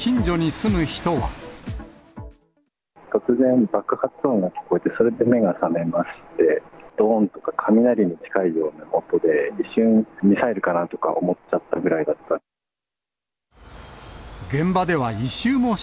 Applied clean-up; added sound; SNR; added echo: none; none; none; none.